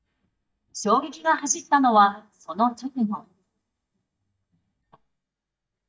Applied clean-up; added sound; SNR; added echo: neural mask model DeepFilterNet 3.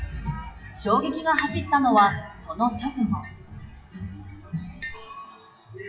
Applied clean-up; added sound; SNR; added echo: classical method WPE with log-MMSE.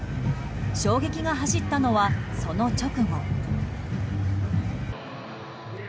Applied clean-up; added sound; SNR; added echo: none; none; none; none.